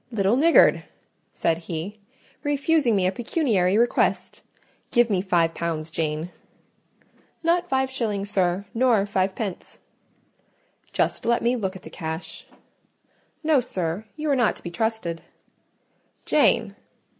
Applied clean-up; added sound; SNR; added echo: none; none; none; none.